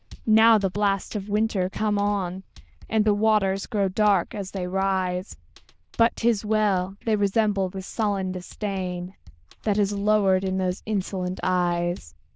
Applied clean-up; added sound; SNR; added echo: neural diffusion model UNIVERSE++.